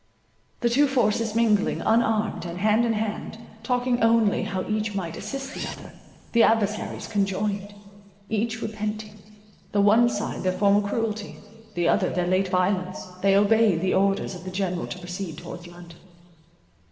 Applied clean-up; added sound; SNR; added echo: none; Zipper (clothing); 16 dB; reverberation time 2.1 s.